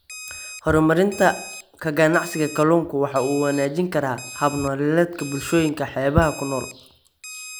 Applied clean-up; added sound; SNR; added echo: none; Alarm; 17 dB; none.